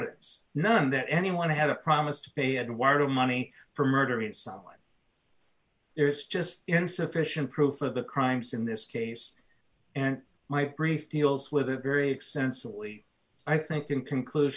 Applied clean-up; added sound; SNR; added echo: none; none; none; none.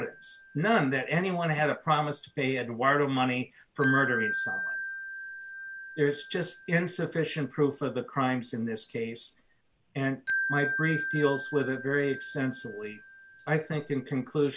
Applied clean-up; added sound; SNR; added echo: none; Wind chime; 8 dB; none.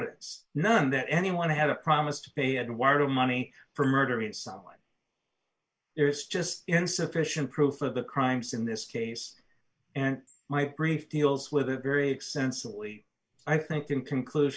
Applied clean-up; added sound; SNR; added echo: neural mask model Resemble Enhance denoiser.